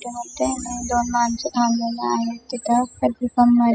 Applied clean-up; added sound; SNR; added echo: classical method spectral subtraction.